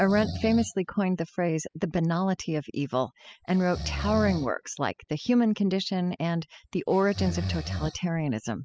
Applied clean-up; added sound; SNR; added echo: classical method spectral subtraction.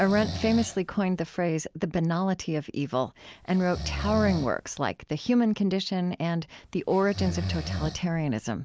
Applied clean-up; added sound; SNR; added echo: none; Breathing; 10 dB; none.